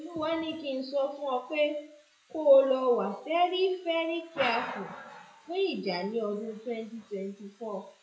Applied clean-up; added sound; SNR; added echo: classical method WPE with log-MMSE.